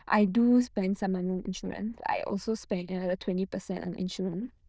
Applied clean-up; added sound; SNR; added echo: neural diffusion model UNIVERSE++.